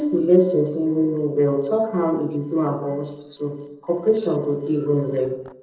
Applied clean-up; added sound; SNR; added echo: neural separator model SepFormer DNS4.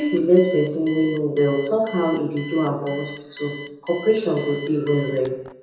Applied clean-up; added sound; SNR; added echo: none; Alarm; 18 dB; reverberation time 0.8 s.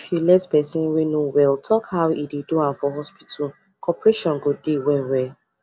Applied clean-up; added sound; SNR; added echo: none; none; none; none.